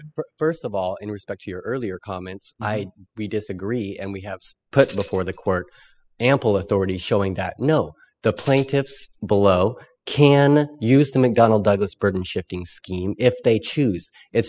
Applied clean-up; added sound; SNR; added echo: classical method spectral subtraction.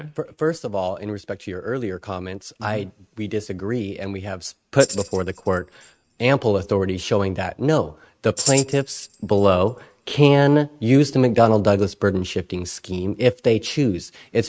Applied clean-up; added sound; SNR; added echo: neural mask model RNNoise.